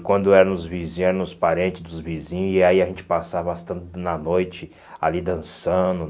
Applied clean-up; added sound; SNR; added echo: none; none; none; none.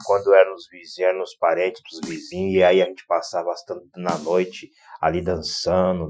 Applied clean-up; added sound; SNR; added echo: classical method Wiener filter.